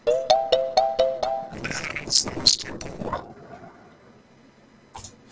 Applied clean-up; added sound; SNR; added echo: neural separator model SepFormer DNS4.